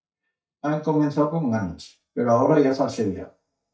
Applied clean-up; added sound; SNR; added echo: neural mask model DeepFilterNet 3.